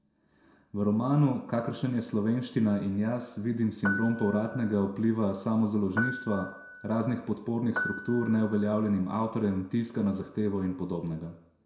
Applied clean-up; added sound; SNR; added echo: none; Piano; 9 dB; reverberation time 0.6 s.